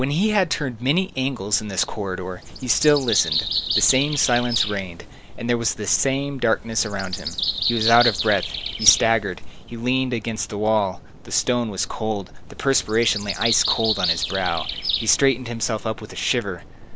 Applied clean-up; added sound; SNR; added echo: none; Bird vocalization, bird call, bird song; 5 dB; none.